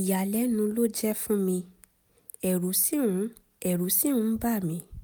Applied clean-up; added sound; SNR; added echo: none; none; none; none.